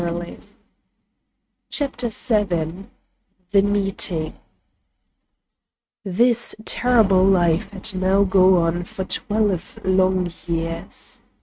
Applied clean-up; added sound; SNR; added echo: neural mask model RNNoise.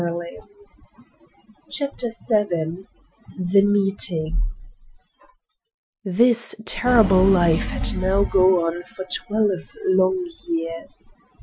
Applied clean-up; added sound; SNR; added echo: classical method Wiener filter.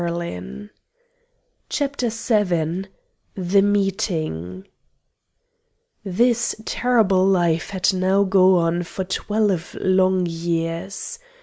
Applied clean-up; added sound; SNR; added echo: none; none; none; none.